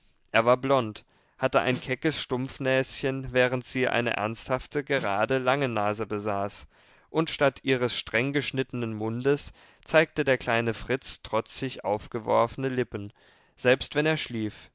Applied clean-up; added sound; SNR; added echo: none; Snare drum; 19 dB; none.